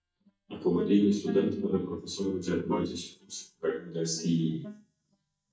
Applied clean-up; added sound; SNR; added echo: neural mask model DeepFilterNet 3.